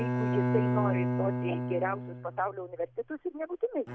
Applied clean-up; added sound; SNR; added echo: none; Bowed string instrument; -2 dB; none.